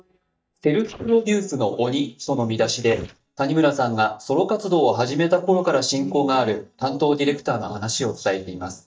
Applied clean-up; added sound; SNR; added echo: neural mask model DeepFilterNet 3.